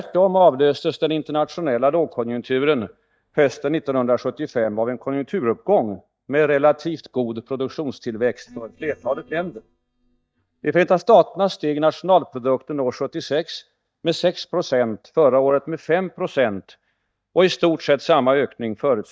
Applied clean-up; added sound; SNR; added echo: neural mask model DeepFilterNet 3.